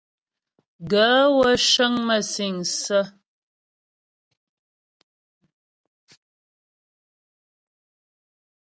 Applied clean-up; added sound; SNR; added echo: none; none; none; none.